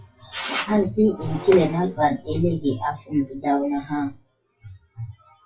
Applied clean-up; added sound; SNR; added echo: classical method WPE with log-MMSE.